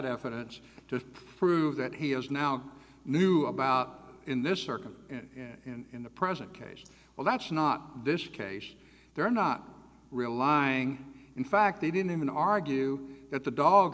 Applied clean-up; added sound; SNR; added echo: none; none; none; none.